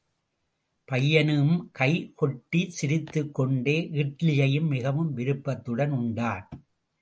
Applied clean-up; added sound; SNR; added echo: none; none; none; none.